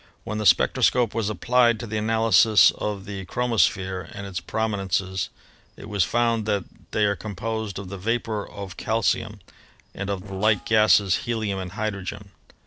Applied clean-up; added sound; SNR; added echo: neural separator model SepFormer DNS4.